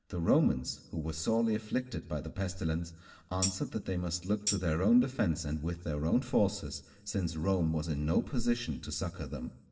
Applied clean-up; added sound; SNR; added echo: none; Tambourine; 8 dB; reverberation time 0.7 s.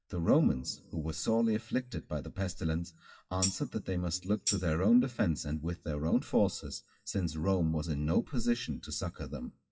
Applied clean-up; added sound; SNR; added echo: classical method WPE with log-MMSE.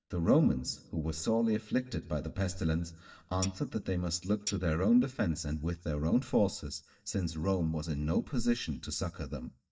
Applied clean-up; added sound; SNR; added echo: neural mask model DeepFilterNet 3.